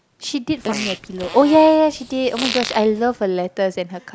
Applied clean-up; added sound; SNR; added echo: none; Fart; 11 dB; none.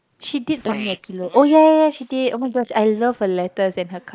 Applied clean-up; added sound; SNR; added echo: neural mask model Resemble Enhance denoiser.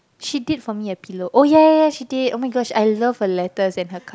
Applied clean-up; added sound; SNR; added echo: none; none; none; none.